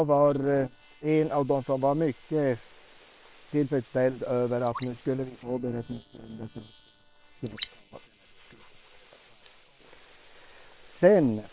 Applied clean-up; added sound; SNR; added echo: neural separator model SepFormer WHAM!.